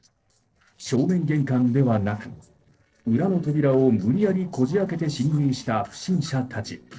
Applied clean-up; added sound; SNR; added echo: neural separator model SepFormer DNS4.